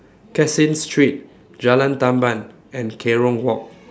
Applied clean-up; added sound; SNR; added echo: none; none; none; none.